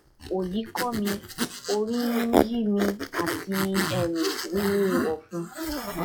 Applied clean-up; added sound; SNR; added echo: classical method log-MMSE.